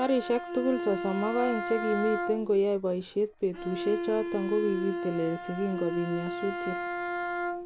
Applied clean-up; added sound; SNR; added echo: none; Bowed string instrument; 5 dB; none.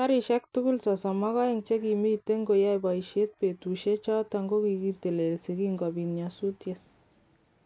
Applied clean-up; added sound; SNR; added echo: none; none; none; none.